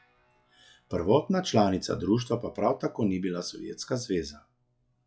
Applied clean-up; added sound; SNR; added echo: classical method log-MMSE.